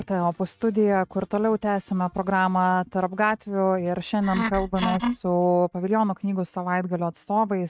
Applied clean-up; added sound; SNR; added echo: neural mask model RNNoise.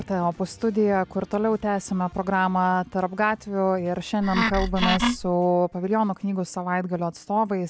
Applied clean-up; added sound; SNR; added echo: none; Wood; 1 dB; none.